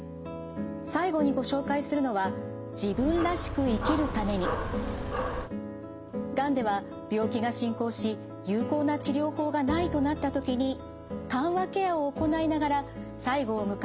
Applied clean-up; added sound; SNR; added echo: none; Dog; 4 dB; none.